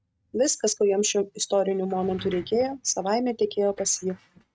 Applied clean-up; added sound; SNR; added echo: neural mask model RNNoise.